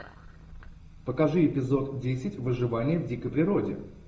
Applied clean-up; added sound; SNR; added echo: none; none; none; reverberation time 0.5 s.